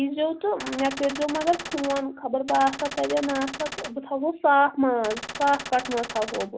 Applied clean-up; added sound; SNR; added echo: none; Gunshot, gunfire; 11 dB; none.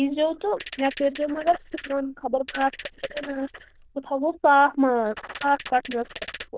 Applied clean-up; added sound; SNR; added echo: neural diffusion model UNIVERSE++.